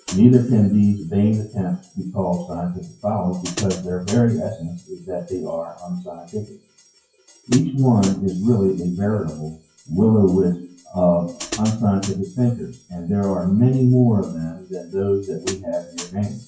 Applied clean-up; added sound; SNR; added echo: classical method WPE with log-MMSE.